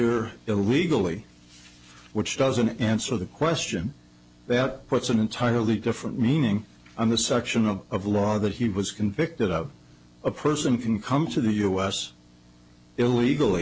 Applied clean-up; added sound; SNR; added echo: none; none; none; none.